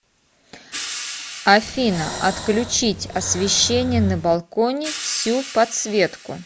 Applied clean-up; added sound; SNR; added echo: none; Breathing + Hi-hat; 10 dB; none.